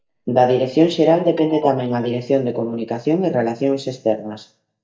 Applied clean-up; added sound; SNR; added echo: neural mask model DeepFilterNet 3.